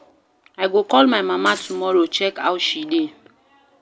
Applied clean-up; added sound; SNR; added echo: none; Shatter / Crushing; 15 dB; none.